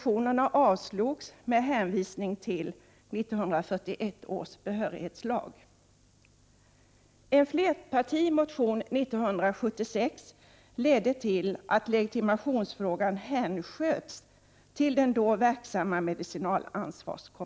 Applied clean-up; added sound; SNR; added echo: none; none; none; none.